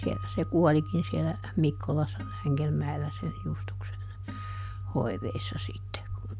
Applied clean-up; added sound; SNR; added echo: none; Acoustic guitar; 19 dB; none.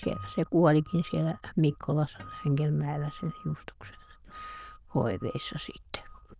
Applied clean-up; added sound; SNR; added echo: neural diffusion model UNIVERSE++.